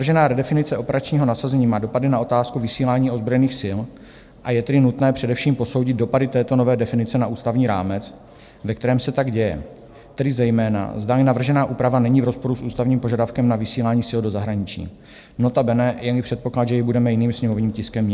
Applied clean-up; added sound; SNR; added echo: none; none; none; none.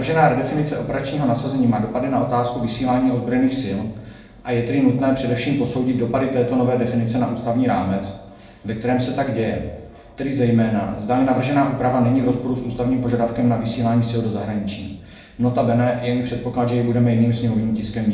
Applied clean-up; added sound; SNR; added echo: none; none; none; reverberation time 0.8 s.